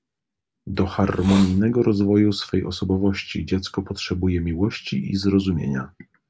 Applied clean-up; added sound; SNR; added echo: none; Hiss; 13 dB; none.